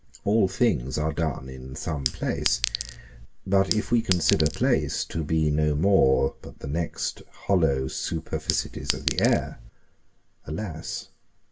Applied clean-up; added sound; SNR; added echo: none; Chink, clink; 6 dB; reverberation time 0.1 s.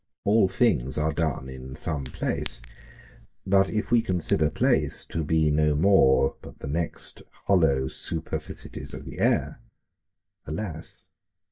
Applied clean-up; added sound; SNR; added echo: neural mask model DeepFilterNet 3.